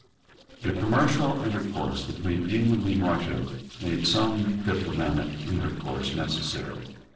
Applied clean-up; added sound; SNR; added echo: neural separator model SepFormer DNS4.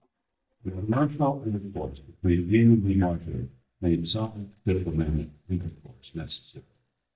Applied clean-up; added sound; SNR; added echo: neural mask model DeepFilterNet 3.